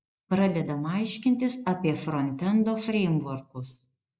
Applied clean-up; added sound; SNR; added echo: neural mask model Resemble Enhance denoiser.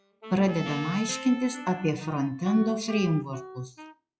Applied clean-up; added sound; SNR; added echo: classical method log-MMSE.